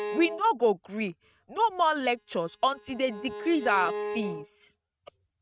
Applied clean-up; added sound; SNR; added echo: neural mask model RNNoise.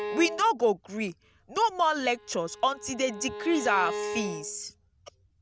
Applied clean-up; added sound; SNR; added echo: none; Bowed string instrument; 10 dB; none.